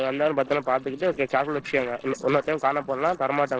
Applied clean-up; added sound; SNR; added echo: neural separator model SepFormer DNS4.